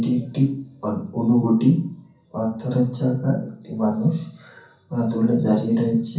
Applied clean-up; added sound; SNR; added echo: none; none; none; reverberation time 0.6 s.